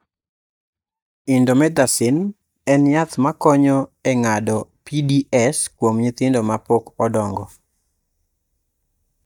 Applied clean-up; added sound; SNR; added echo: neural mask model DeepFilterNet 3.